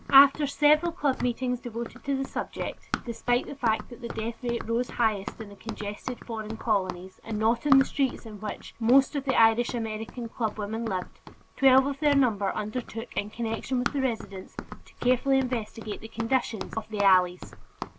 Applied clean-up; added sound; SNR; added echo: none; Run; 12 dB; none.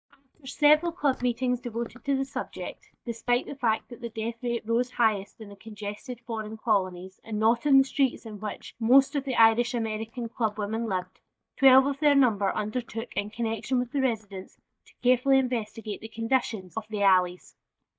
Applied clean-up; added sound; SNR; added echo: neural mask model DeepFilterNet 3.